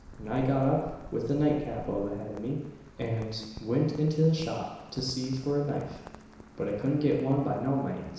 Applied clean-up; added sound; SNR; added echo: none; Rain; 18 dB; reverberation time 1.0 s.